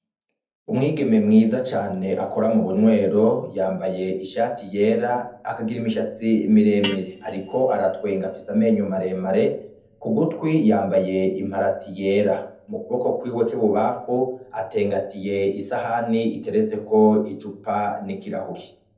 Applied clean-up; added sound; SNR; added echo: none; Guitar; 16 dB; reverberation time 0.6 s.